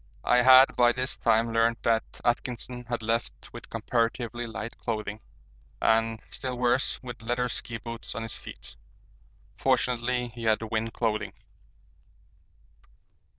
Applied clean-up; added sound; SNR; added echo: neural diffusion model UNIVERSE++.